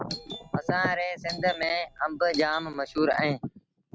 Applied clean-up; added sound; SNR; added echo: none; Doorbell; 15 dB; none.